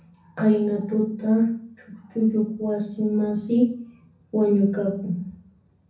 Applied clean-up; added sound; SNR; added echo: none; none; none; reverberation time 0.6 s.